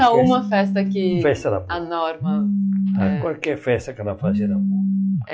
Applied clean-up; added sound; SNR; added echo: classical method log-MMSE.